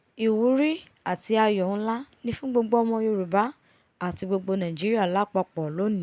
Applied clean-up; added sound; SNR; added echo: none; none; none; none.